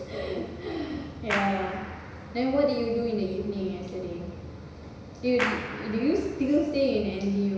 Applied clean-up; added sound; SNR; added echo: none; Clapping; 11 dB; reverberation time 1.0 s.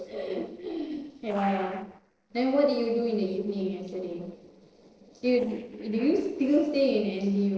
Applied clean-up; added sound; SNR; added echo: neural separator model SepFormer DNS4.